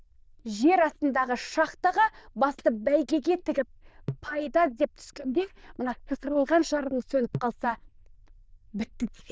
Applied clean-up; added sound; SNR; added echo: neural diffusion model UNIVERSE++.